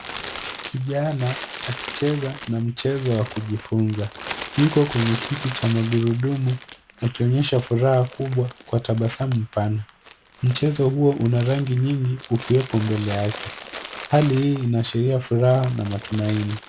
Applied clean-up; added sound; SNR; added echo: none; Crumpling, crinkling; 13 dB; none.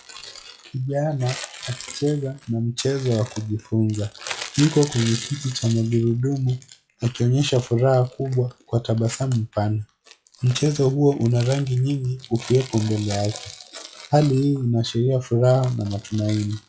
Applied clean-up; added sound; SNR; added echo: classical method log-MMSE.